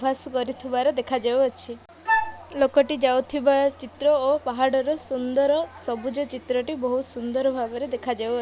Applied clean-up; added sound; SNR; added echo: none; Wind instrument, woodwind instrument; 2 dB; none.